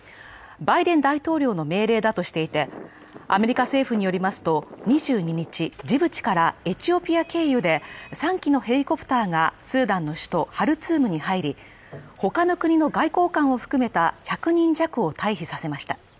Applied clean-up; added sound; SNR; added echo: none; none; none; none.